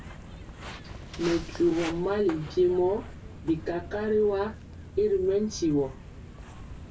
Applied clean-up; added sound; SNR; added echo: none; Walk, footsteps; 13 dB; reverberation time 0.1 s.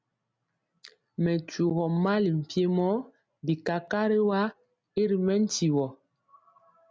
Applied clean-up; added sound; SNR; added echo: none; none; none; none.